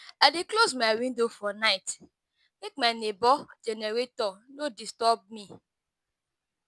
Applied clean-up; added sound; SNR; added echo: none; none; none; none.